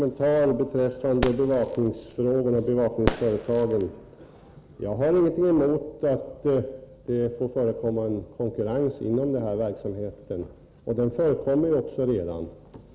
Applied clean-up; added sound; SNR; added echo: none; Fireworks; 9 dB; none.